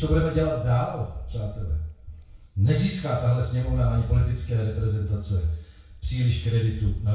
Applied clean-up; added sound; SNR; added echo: none; Wind; 19 dB; reverberation time 0.6 s.